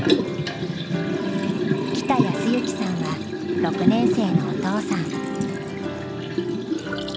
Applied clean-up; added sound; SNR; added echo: none; Liquid; -2 dB; none.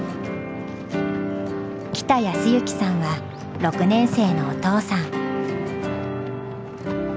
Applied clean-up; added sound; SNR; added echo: none; none; none; none.